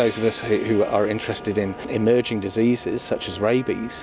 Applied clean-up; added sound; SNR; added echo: none; Trumpet + Crash cymbal; 18 dB; none.